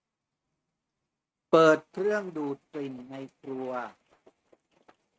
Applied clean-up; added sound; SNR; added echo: neural mask model RNNoise.